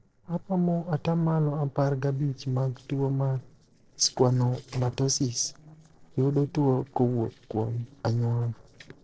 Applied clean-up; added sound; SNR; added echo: neural separator model SepFormer DNS4.